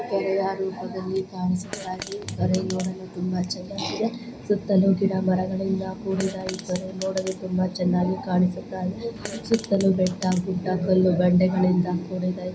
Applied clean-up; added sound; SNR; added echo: none; Fart; 14 dB; reverberation time 0.4 s.